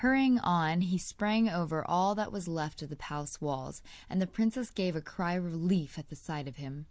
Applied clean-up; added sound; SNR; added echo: none; none; none; none.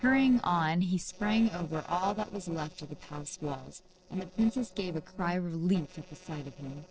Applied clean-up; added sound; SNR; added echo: neural separator model SepFormer DNS4.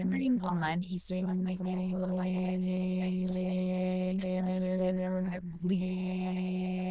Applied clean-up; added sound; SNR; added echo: neural diffusion model UNIVERSE++.